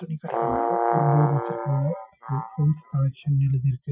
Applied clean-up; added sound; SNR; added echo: classical method Wiener filter.